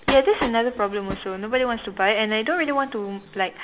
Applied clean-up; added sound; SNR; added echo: none; Train; 9 dB; reverberation time 1.1 s.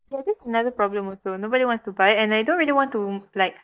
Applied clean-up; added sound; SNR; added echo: neural mask model DeepFilterNet 3.